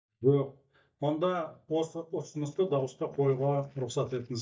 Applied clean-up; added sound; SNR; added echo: neural mask model DeepFilterNet 3.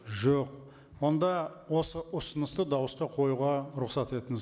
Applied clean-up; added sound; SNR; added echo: none; none; none; none.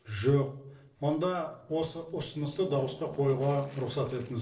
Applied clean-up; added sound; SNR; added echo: neural separator model SepFormer DNS4.